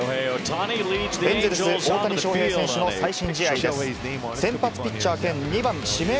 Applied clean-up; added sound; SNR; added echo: none; none; none; none.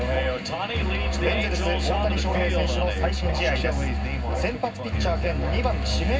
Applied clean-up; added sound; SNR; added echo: none; Musical instrument; -1 dB; reverberation time 0.4 s.